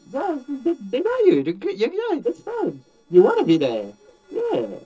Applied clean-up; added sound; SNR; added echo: neural separator model SepFormer DNS4.